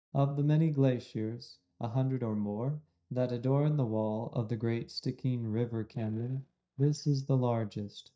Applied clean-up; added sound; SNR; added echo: neural mask model DeepFilterNet 3.